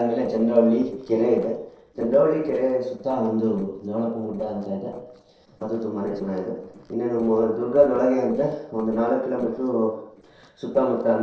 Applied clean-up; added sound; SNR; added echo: neural separator model SepFormer DNS4.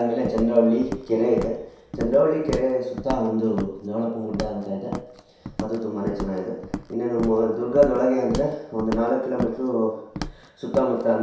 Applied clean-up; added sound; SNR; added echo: none; Walk, footsteps; 11 dB; reverberation time 0.7 s.